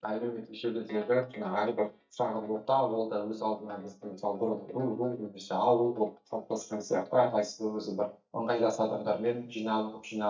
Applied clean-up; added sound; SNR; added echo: neural mask model DeepFilterNet 3.